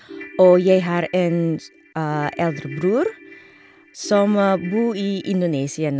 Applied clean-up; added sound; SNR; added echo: none; Ringtone / Keyboard (musical); 18 dB; none.